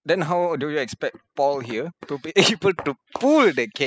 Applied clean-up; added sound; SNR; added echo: classical method spectral subtraction.